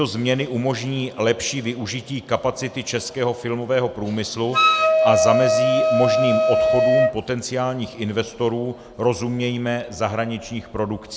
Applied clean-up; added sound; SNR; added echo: none; Wind instrument, woodwind instrument; -5 dB; none.